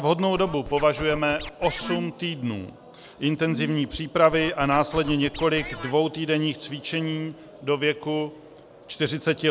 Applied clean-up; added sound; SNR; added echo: none; Brass instrument + Scratching (performance technique); 12 dB; none.